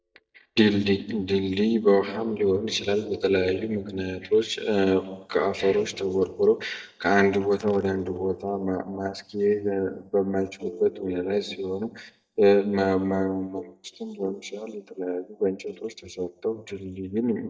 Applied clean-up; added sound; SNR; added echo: neural mask model DeepFilterNet 3.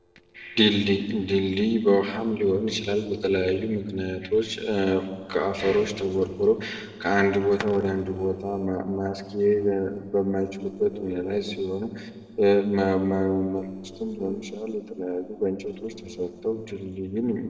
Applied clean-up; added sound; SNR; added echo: neural separator model SepFormer DNS4.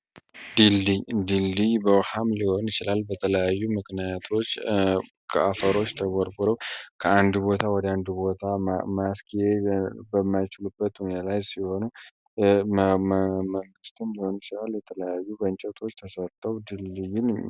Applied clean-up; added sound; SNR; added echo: none; none; none; none.